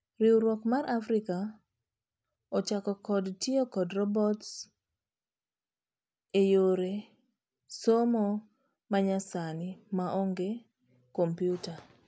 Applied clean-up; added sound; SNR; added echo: none; none; none; none.